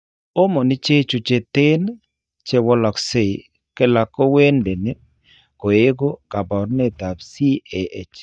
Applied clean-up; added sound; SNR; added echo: neural mask model DeepFilterNet 3.